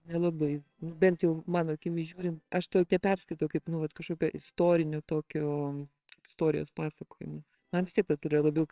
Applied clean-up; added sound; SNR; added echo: neural separator model SepFormer WHAMR!.